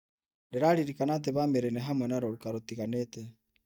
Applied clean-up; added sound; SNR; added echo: neural mask model DeepFilterNet 3.